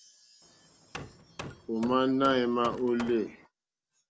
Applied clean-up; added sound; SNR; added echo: none; Hammer; 13 dB; none.